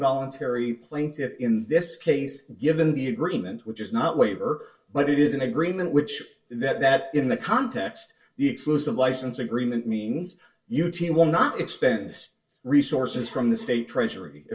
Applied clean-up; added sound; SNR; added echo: none; none; none; reverberation time 0.1 s.